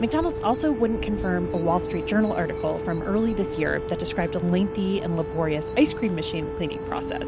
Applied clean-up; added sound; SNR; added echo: none; Wind instrument, woodwind instrument + Bird vocalization, bird call, bird song; 5 dB; none.